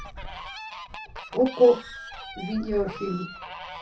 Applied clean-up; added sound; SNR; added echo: none; Fowl; 12 dB; reverberation time 0.3 s.